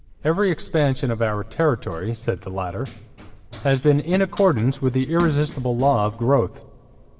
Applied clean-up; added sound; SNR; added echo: none; Run; 16 dB; reverberation time 1.9 s.